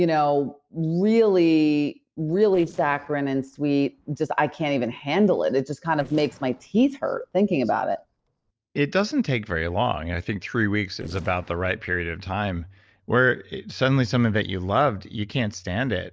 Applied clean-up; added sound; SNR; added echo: neural separator model SepFormer DNS4.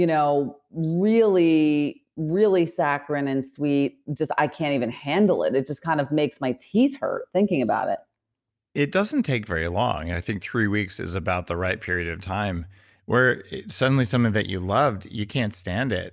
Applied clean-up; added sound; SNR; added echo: none; none; none; none.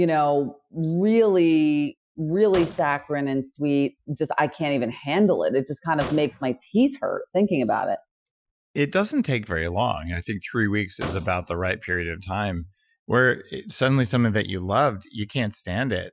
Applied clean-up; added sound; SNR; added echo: classical method Wiener filter.